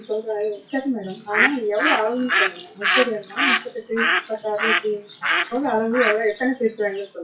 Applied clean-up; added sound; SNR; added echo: classical method WPE with log-MMSE.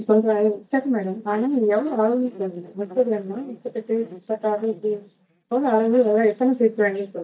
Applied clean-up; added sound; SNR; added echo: neural mask model DeepFilterNet 3.